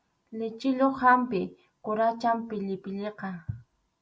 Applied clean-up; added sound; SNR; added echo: none; none; none; none.